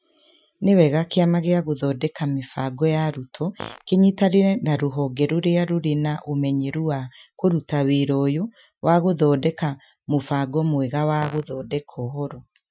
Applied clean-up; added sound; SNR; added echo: classical method Wiener filter.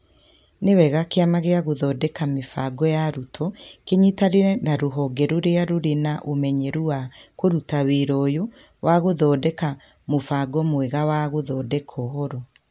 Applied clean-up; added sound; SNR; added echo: none; none; none; none.